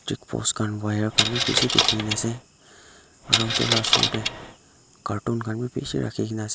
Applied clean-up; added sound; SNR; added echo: none; Coin (dropping); -4 dB; none.